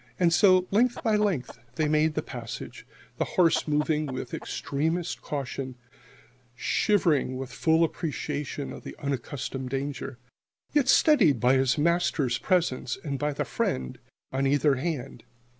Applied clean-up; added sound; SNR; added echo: none; Chicken, rooster; 18 dB; none.